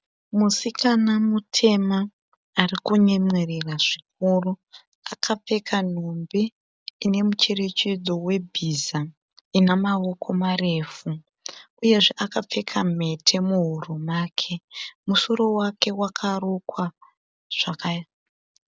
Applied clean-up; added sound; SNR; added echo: none; none; none; none.